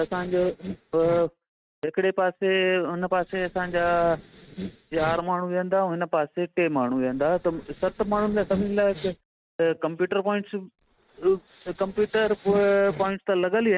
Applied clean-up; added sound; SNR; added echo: neural mask model RNNoise.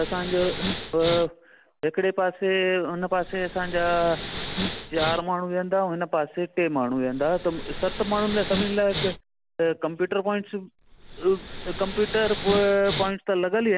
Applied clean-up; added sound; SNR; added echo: none; Respiratory sounds; 9 dB; none.